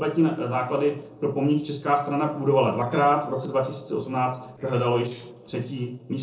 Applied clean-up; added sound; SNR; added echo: neural separator model SepFormer DNS4.